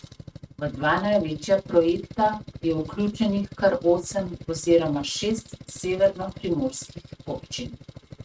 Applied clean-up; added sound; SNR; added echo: neural mask model RNNoise.